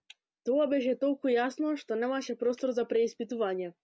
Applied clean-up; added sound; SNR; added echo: none; none; none; none.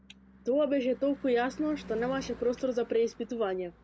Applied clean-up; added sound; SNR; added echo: none; Car passing by / Engine / Truck; 19 dB; none.